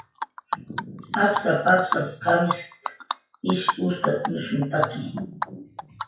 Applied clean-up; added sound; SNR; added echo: classical method WPE with log-MMSE.